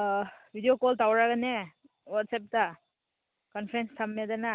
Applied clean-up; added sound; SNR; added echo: none; none; none; none.